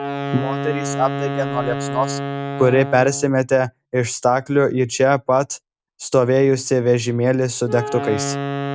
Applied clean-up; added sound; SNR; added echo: none; Wind instrument, woodwind instrument; 8 dB; none.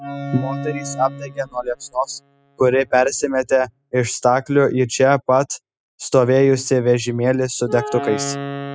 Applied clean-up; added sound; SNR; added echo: classical method spectral subtraction.